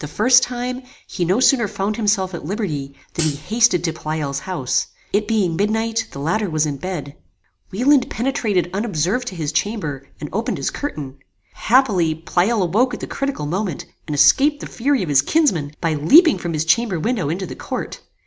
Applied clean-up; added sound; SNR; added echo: none; Hi-hat; 8 dB; none.